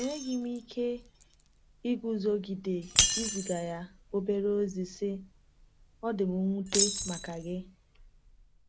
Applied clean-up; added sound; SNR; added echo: none; Shatter; 3 dB; none.